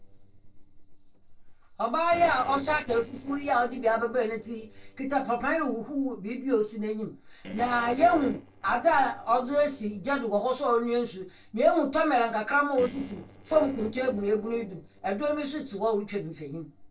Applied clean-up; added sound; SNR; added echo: neural separator model SepFormer DNS4.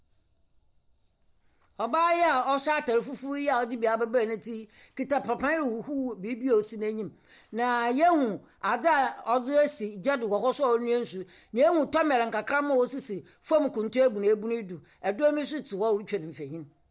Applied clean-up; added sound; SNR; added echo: none; none; none; none.